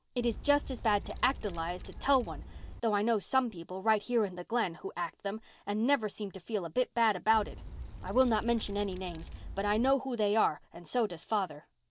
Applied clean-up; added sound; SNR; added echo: none; Wind; 11 dB; none.